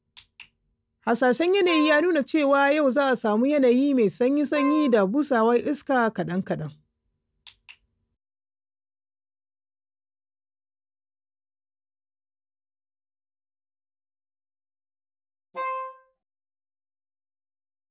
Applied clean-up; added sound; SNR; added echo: none; Wind instrument, woodwind instrument; 7 dB; none.